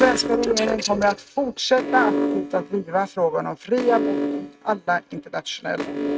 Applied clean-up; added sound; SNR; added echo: neural mask model RNNoise.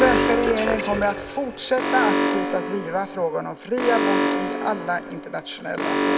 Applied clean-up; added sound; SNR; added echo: none; Alarm; -1 dB; none.